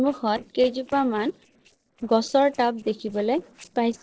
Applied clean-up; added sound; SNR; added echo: neural separator model SepFormer DNS4.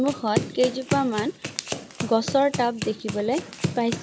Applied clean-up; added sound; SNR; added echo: none; Run; 6 dB; none.